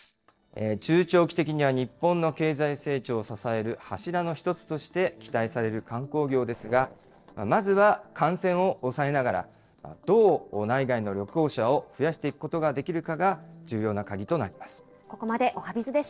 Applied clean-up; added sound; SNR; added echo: neural separator model SepFormer DNS4.